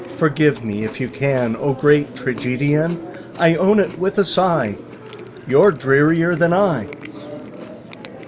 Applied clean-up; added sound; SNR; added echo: none; Chewing, mastication; 15 dB; none.